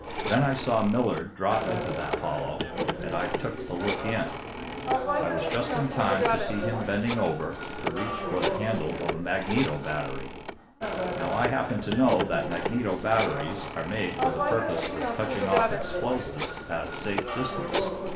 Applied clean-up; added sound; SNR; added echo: none; Telephone; 1 dB; reverberation time 0.4 s.